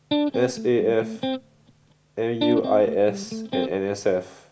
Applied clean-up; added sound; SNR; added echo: none; Electric guitar; 4 dB; none.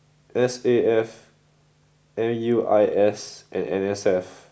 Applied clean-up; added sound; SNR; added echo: none; none; none; none.